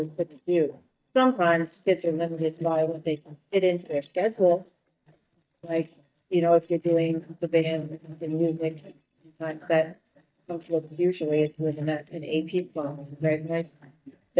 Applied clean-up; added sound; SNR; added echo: neural mask model DeepFilterNet 3.